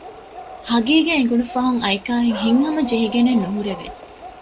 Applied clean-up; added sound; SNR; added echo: none; Dog; 16 dB; none.